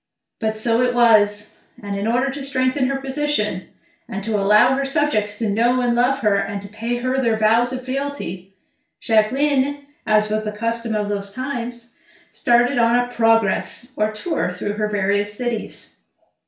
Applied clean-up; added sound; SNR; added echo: none; none; none; reverberation time 0.4 s.